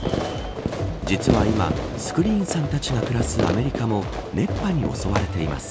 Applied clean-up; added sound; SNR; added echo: none; Fireworks; 3 dB; none.